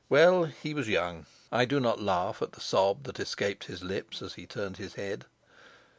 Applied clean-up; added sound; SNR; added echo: none; none; none; none.